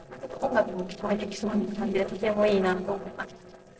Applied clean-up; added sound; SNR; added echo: neural separator model SepFormer DNS4.